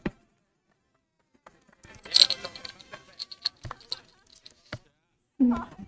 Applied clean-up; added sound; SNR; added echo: neural mask model RNNoise.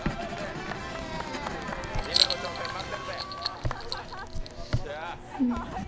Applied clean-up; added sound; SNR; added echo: none; Writing; -4 dB; none.